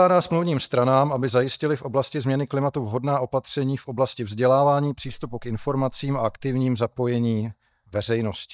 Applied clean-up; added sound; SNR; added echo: neural mask model DeepFilterNet 3.